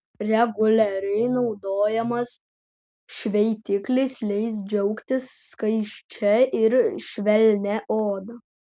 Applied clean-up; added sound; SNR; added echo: none; none; none; none.